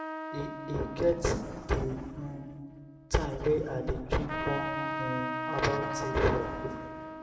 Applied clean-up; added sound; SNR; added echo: none; Trumpet; 6 dB; reverberation time 2.0 s.